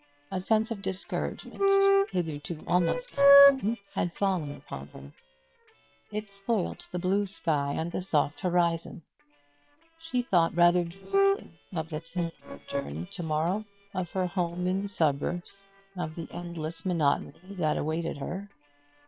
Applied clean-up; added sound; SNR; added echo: neural separator model SepFormer WHAM!.